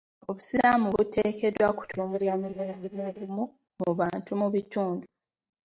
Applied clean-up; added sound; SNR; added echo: neural mask model DeepFilterNet 3.